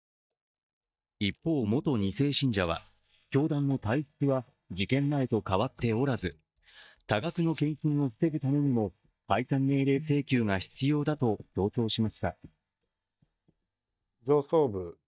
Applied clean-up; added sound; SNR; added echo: neural mask model DeepFilterNet 3.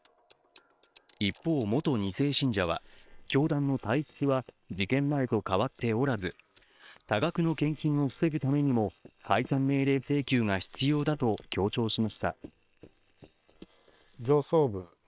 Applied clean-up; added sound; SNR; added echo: neural separator model SepFormer WHAM!.